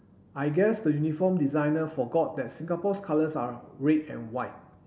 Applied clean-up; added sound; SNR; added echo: none; none; none; none.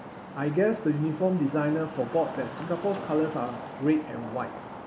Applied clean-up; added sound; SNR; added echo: none; Traffic noise, roadway noise; 11 dB; none.